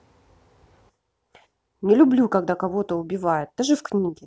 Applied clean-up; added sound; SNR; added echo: none; none; none; none.